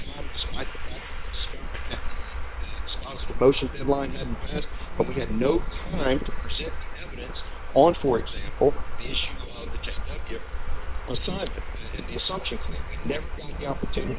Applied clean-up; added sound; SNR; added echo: neural separator model SepFormer WHAM!.